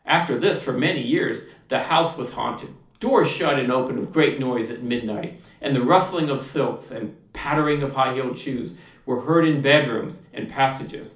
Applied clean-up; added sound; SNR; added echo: none; none; none; reverberation time 0.4 s.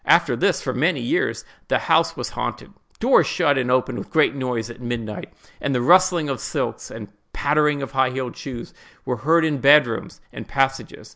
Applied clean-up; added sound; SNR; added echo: none; none; none; none.